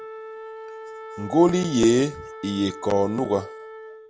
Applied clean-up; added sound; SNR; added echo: none; Wind instrument, woodwind instrument; 14 dB; none.